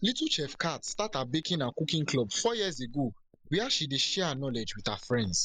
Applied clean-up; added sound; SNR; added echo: neural mask model Resemble Enhance denoiser.